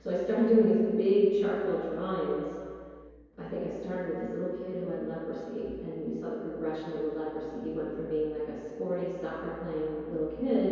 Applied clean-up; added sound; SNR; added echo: none; none; none; reverberation time 2.2 s.